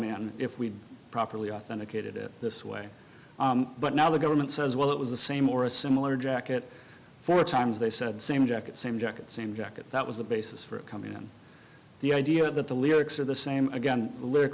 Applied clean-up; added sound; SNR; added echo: none; none; none; none.